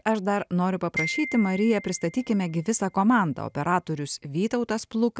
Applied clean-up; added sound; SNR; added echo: none; Glockenspiel; 13 dB; none.